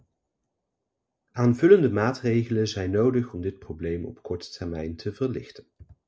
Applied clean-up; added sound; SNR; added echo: none; none; none; none.